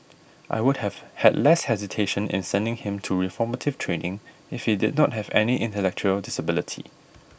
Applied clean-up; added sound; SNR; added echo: none; none; none; none.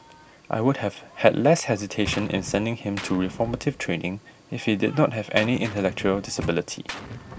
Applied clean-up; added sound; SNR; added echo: none; Microwave oven + Gunshot, gunfire; 14 dB; none.